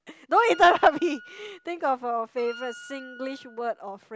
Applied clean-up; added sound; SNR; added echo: none; Wind instrument, woodwind instrument; 20 dB; none.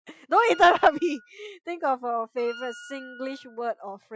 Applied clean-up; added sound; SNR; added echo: classical method Wiener filter.